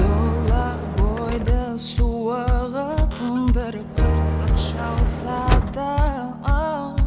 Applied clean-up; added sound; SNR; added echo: none; Sliding door / Motor vehicle (road); 12 dB; none.